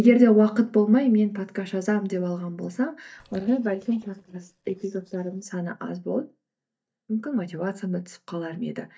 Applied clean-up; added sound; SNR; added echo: neural mask model DeepFilterNet 3.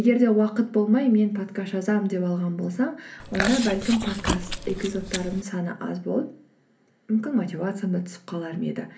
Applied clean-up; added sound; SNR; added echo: none; Chewing, mastication; 6 dB; reverberation time 0.3 s.